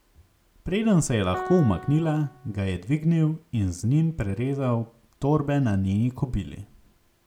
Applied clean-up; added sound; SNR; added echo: none; Piano; 15 dB; none.